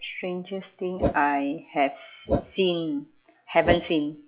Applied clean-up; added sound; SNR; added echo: classical method log-MMSE.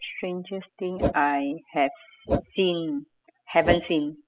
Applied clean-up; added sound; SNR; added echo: classical method spectral subtraction.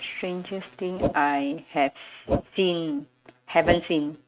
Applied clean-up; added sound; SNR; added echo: neural mask model RNNoise.